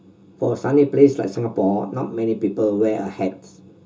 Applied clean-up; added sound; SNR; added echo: none; none; none; reverberation time 0.2 s.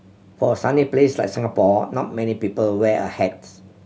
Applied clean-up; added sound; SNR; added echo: none; none; none; none.